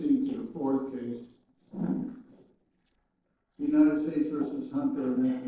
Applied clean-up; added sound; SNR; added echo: neural separator model SepFormer DNS4.